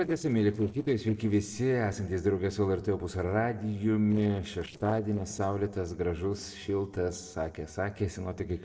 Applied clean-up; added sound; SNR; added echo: neural separator model SepFormer DNS4.